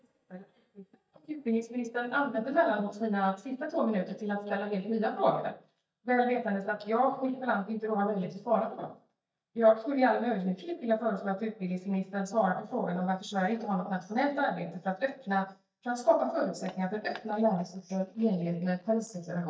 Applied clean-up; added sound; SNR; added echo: neural mask model DeepFilterNet 3.